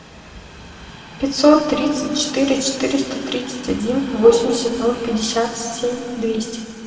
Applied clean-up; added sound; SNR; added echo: none; Train; 18 dB; reverberation time 2.0 s.